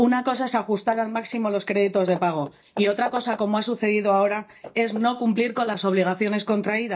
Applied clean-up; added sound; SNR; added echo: neural mask model DeepFilterNet 3.